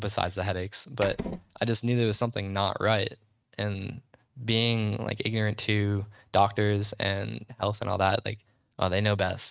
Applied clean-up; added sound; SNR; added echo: neural mask model RNNoise.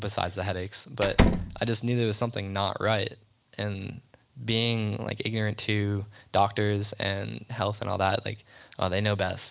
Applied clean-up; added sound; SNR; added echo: none; Slam; -4 dB; none.